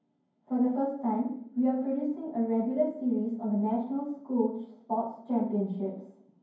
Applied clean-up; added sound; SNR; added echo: none; none; none; reverberation time 0.9 s.